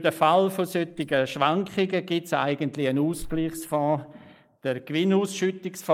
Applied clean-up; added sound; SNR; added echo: neural mask model Resemble Enhance denoiser.